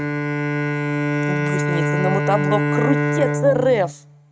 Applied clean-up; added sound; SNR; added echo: neural mask model RNNoise.